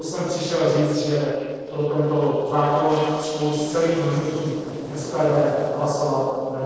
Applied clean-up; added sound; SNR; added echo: neural separator model SepFormer DNS4.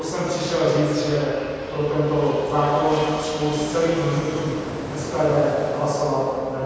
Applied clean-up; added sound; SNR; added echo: none; Fixed-wing aircraft, airplane; 12 dB; reverberation time 2.1 s.